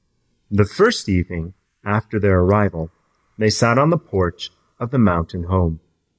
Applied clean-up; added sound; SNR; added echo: neural mask model Resemble Enhance denoiser.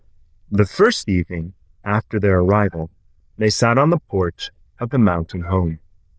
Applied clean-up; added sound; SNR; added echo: neural diffusion model UNIVERSE++.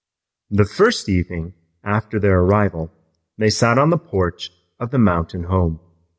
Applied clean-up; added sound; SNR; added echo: none; none; none; none.